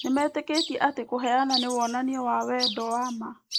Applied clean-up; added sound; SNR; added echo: neural mask model Resemble Enhance denoiser.